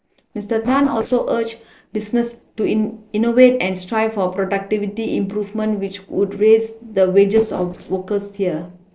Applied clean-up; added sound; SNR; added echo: neural separator model SepFormer DNS4.